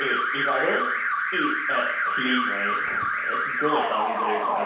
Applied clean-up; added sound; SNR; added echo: none; Alarm; -4 dB; reverberation time 0.6 s.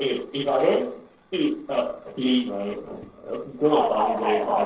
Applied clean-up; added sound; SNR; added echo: neural separator model SepFormer DNS4.